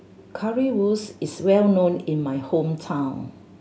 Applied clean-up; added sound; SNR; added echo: none; none; none; none.